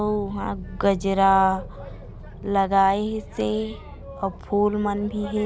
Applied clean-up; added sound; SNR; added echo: none; Boat, Water vehicle; 13 dB; none.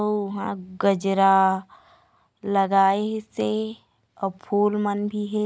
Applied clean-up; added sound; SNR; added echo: none; none; none; none.